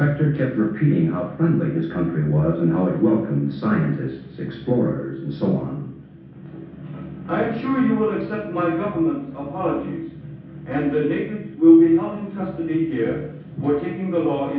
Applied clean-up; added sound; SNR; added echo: none; none; none; reverberation time 0.6 s.